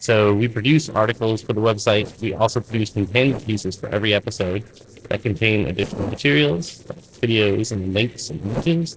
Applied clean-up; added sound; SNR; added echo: neural separator model SepFormer DNS4.